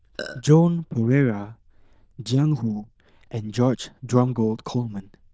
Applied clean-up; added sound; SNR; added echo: neural diffusion model UNIVERSE++.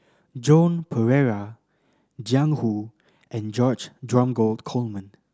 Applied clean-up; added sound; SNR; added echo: none; none; none; none.